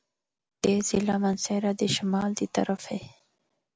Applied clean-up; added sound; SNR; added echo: none; none; none; none.